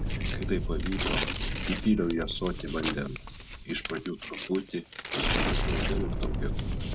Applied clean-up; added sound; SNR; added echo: none; Explosion + Tearing; -3 dB; none.